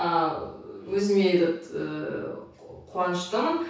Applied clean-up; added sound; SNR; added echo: none; none; none; reverberation time 0.6 s.